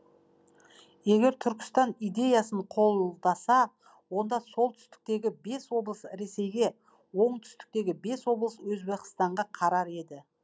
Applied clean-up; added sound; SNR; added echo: none; none; none; none.